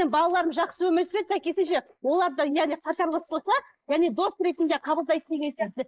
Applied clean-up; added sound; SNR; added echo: neural mask model Resemble Enhance denoiser.